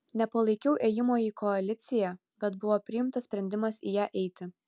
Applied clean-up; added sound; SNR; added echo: none; none; none; none.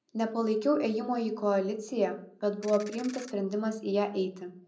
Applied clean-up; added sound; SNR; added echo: none; Ratchet, pawl; 19 dB; reverberation time 0.5 s.